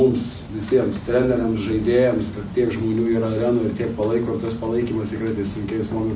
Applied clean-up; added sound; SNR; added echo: none; none; none; none.